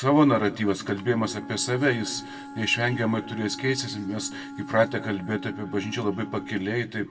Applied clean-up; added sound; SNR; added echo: none; Wind instrument, woodwind instrument; 15 dB; reverberation time 1.6 s.